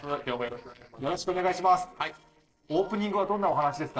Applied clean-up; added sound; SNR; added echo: neural separator model SepFormer DNS4.